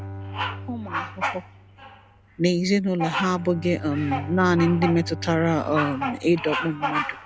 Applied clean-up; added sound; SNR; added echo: none; Bird vocalization, bird call, bird song + Bowed string instrument; 7 dB; none.